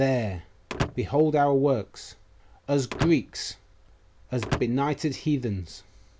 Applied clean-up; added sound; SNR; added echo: none; Slam / Wood; 9 dB; none.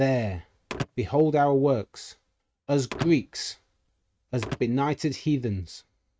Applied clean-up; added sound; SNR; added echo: neural mask model RNNoise.